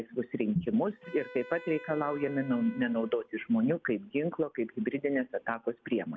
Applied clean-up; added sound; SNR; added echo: none; Wind instrument, woodwind instrument; 18 dB; none.